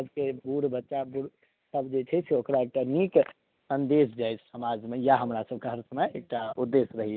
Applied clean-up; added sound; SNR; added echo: none; none; none; none.